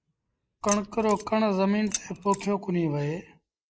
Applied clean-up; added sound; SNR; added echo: neural mask model Resemble Enhance denoiser.